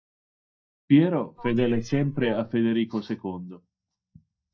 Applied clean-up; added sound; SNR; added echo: neural mask model DeepFilterNet 3.